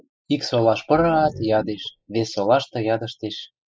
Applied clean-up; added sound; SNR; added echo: classical method spectral subtraction.